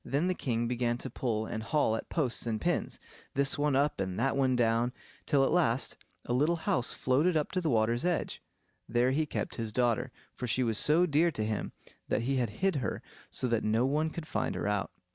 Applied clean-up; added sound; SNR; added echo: none; none; none; none.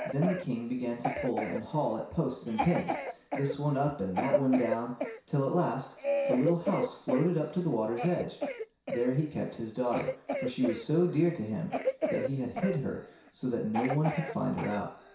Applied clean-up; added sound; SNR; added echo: none; Cough; 5 dB; reverberation time 0.6 s.